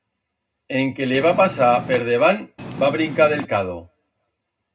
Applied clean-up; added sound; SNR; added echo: none; Purr; 10 dB; reverberation time 0.2 s.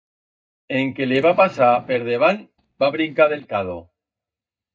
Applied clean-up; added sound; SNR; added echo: neural mask model DeepFilterNet 3.